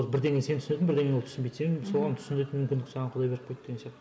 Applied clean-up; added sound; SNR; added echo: none; none; none; none.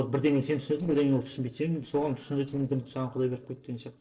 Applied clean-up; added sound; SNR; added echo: neural separator model SepFormer DNS4.